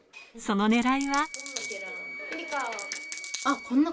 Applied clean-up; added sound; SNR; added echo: none; Coin (dropping) + Wind instrument, woodwind instrument; 10 dB; none.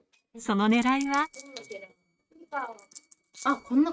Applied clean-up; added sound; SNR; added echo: neural mask model RNNoise.